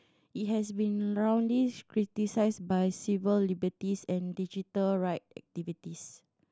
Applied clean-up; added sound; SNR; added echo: none; none; none; none.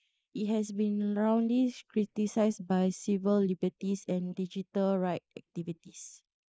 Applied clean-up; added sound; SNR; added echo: neural mask model Resemble Enhance denoiser.